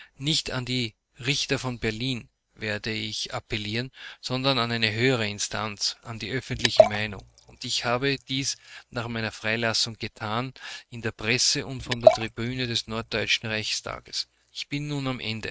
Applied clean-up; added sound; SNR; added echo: neural mask model RNNoise.